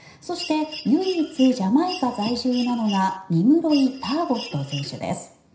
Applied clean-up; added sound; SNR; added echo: none; Mechanisms; 14 dB; reverberation time 0.5 s.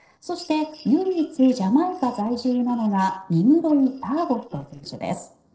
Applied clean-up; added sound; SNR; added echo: neural separator model SepFormer DNS4.